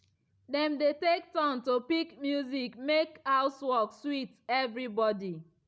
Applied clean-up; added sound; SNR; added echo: none; none; none; none.